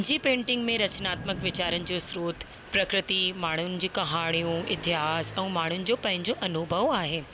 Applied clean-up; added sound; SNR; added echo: none; Thunder / Rain + Motorcycle; 15 dB; none.